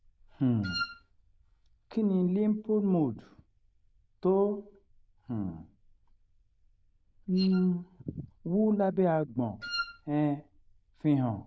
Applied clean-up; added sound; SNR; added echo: neural diffusion model UNIVERSE++.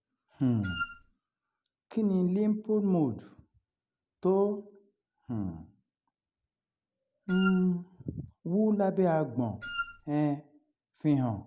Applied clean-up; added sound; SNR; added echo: none; Wind instrument, woodwind instrument; 6 dB; none.